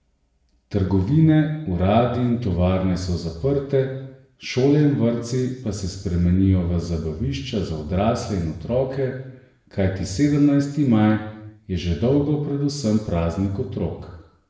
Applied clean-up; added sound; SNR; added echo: none; none; none; reverberation time 0.8 s.